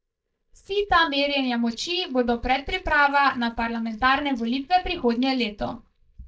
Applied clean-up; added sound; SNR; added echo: neural mask model DeepFilterNet 3.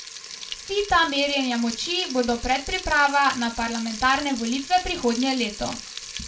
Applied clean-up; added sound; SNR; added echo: none; Frying (food); 12 dB; reverberation time 0.3 s.